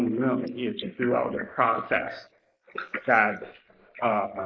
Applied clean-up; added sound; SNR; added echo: neural mask model Resemble Enhance denoiser.